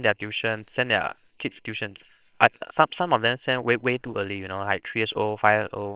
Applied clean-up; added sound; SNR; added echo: neural separator model SepFormer WHAMR!.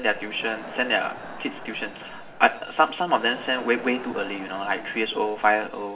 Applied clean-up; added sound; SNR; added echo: none; Crowd; 15 dB; reverberation time 0.7 s.